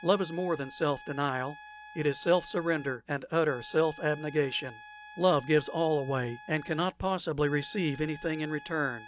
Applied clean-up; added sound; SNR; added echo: none; Trumpet; 19 dB; none.